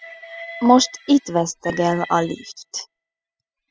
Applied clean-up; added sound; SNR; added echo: classical method spectral subtraction.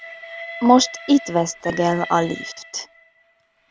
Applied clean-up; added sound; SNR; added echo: none; Train; 15 dB; none.